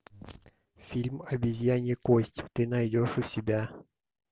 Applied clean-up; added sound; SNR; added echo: none; none; none; none.